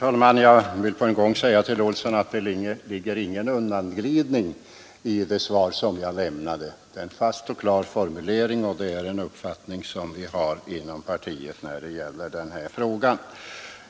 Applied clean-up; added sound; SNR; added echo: none; none; none; none.